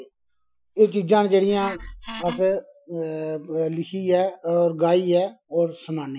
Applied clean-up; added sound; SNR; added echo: classical method Wiener filter.